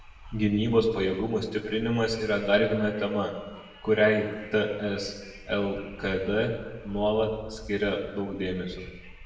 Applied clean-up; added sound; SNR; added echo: none; Wind; 18 dB; reverberation time 1.1 s.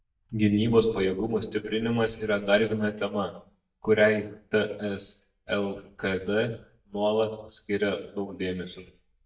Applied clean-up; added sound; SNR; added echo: neural mask model DeepFilterNet 3.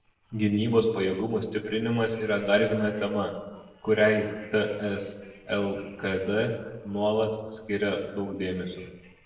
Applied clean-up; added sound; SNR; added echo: neural separator model SepFormer DNS4.